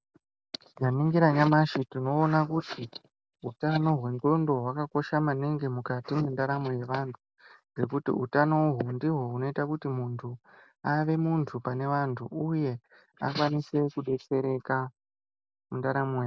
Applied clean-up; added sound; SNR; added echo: none; none; none; none.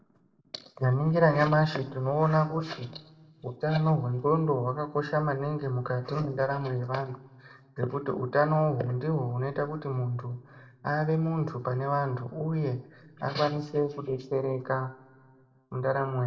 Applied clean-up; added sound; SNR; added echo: none; none; none; reverberation time 1.4 s.